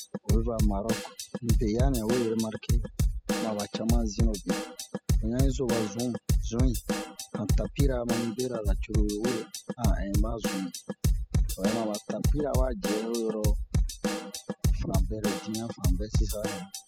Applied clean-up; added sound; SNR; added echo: classical method spectral subtraction.